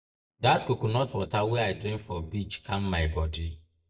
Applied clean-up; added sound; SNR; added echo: neural mask model DeepFilterNet 3.